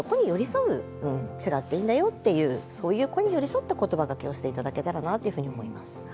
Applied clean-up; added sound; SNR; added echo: none; none; none; none.